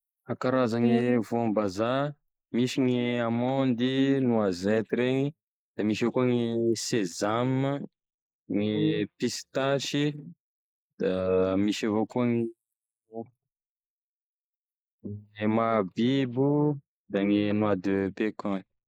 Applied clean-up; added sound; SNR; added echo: neural mask model Resemble Enhance denoiser.